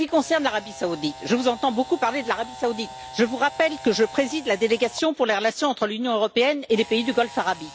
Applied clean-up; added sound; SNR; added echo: none; Camera; 18 dB; none.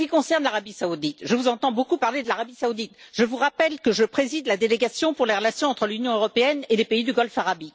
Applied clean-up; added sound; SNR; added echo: none; none; none; none.